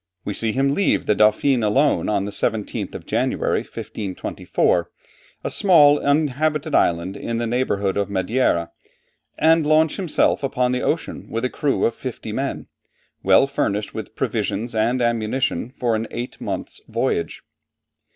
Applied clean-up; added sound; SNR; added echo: none; none; none; none.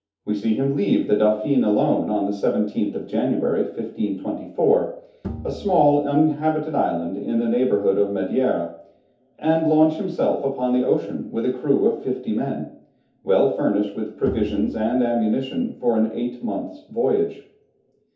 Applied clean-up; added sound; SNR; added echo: none; Bowed string instrument; 15 dB; reverberation time 0.5 s.